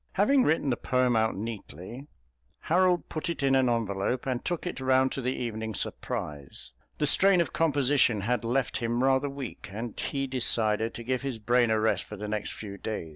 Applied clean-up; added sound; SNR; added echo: none; none; none; none.